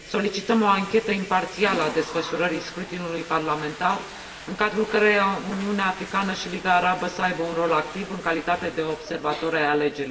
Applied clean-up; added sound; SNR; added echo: none; Toilet flush / Water; 15 dB; reverberation time 1.1 s.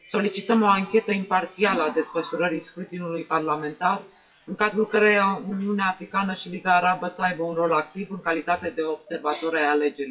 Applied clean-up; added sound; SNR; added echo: classical method WPE with log-MMSE.